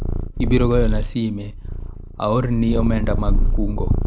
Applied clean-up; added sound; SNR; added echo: none; Purr; -2 dB; none.